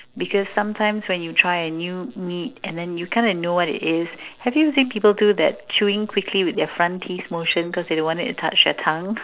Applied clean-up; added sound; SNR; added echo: neural separator model SepFormer DNS4.